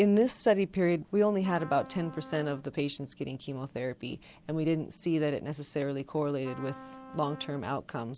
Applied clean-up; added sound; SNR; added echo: none; Trumpet; 18 dB; none.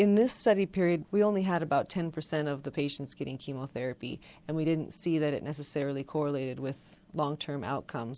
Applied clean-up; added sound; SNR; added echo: none; none; none; none.